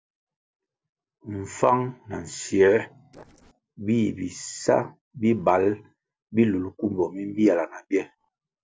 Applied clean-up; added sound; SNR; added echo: neural separator model SepFormer DNS4.